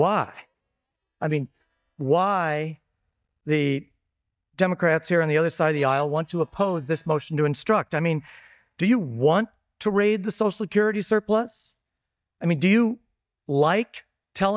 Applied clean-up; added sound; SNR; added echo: neural mask model DeepFilterNet 3.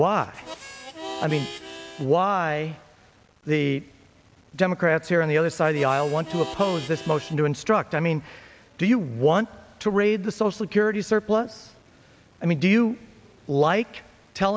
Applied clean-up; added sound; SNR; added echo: none; Harmonica; 14 dB; none.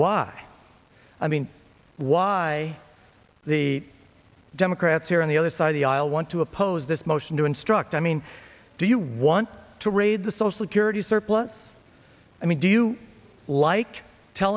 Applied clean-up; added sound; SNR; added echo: none; none; none; none.